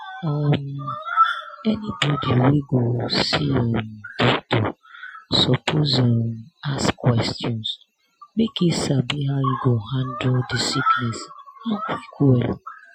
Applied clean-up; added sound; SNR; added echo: classical method Wiener filter.